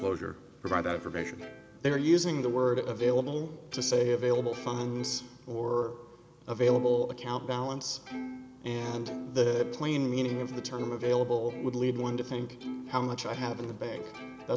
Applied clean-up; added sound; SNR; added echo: none; Plucked string instrument; 12 dB; none.